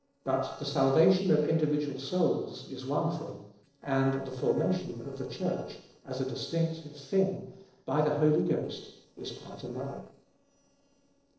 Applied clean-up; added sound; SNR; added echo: neural separator model SepFormer DNS4.